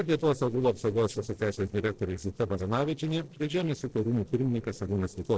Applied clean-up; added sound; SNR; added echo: neural separator model SepFormer DNS4.